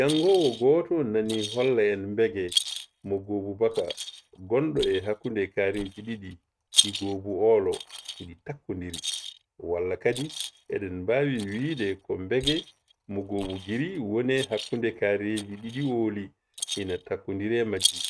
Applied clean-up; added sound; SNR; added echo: neural mask model RNNoise.